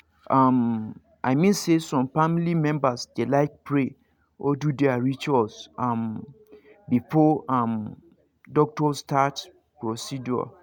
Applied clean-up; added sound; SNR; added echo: none; none; none; none.